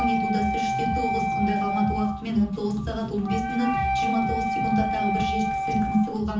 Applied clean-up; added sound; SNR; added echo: none; Wind instrument, woodwind instrument; 1 dB; reverberation time 0.6 s.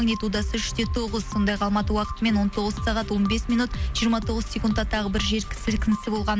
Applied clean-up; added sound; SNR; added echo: none; none; none; none.